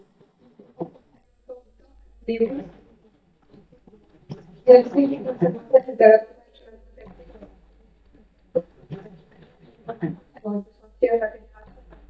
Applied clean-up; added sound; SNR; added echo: neural mask model DeepFilterNet 3.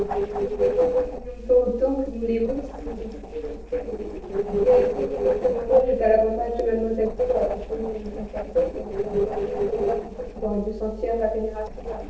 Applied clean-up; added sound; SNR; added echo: neural separator model SepFormer DNS4.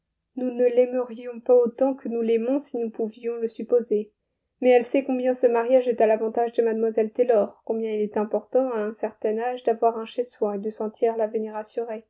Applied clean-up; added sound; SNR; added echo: none; none; none; none.